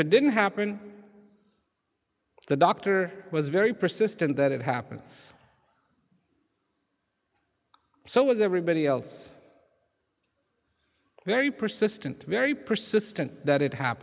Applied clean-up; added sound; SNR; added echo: none; none; none; none.